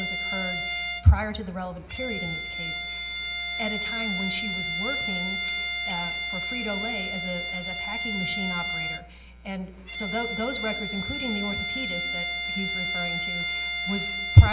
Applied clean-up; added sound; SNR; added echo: none; Bowed string instrument; 3 dB; reverberation time 2.4 s.